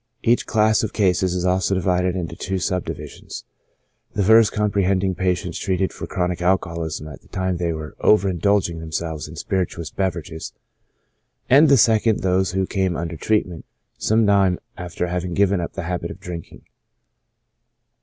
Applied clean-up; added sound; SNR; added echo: none; none; none; none.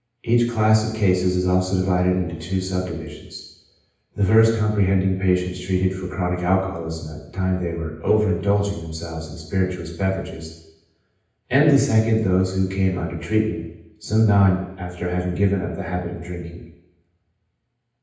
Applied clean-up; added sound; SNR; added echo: none; none; none; reverberation time 0.9 s.